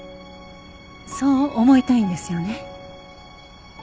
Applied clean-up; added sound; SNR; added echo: none; none; none; none.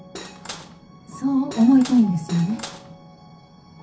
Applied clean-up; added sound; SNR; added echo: none; Cutlery, silverware / Dishes, pots, and pans; 16 dB; reverberation time 0.3 s.